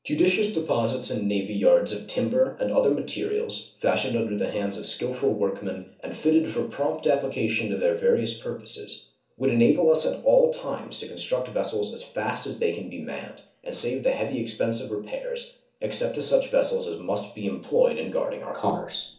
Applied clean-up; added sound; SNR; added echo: none; none; none; reverberation time 0.8 s.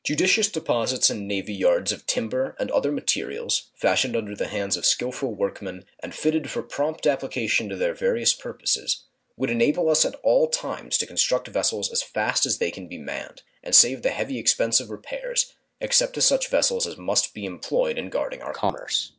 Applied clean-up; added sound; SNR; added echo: none; none; none; none.